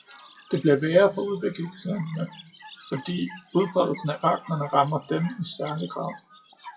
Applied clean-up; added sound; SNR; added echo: classical method WPE with log-MMSE.